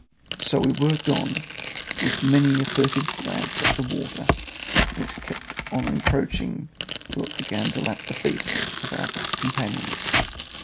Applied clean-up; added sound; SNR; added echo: none; Tearing; 1 dB; none.